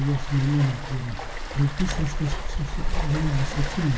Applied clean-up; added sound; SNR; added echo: none; Waves, surf; 1 dB; reverberation time 0.2 s.